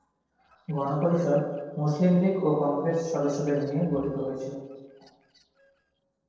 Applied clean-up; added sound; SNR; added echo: neural separator model SepFormer DNS4.